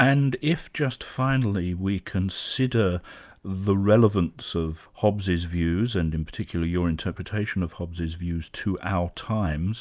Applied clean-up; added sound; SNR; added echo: none; none; none; none.